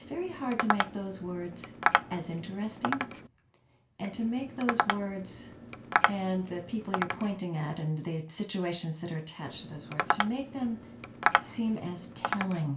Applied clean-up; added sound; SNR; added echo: none; Tap; -2 dB; reverberation time 0.3 s.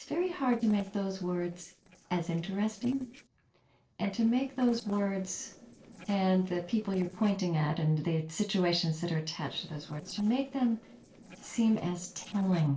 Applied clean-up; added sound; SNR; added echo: neural separator model SepFormer DNS4.